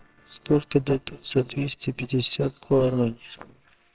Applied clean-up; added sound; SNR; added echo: neural separator model SepFormer WHAMR!.